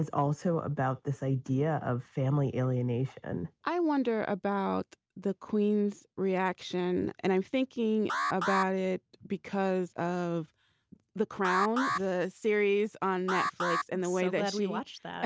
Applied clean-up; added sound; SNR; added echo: none; Alarm; 5 dB; none.